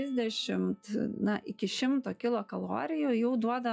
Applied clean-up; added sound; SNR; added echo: classical method log-MMSE.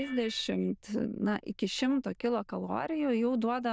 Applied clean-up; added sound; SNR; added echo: neural diffusion model UNIVERSE++.